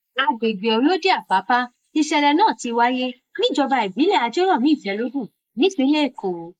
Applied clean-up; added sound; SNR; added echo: neural mask model Resemble Enhance denoiser.